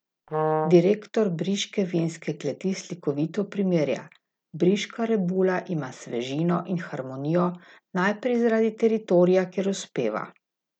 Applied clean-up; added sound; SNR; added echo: none; Brass instrument; 1 dB; none.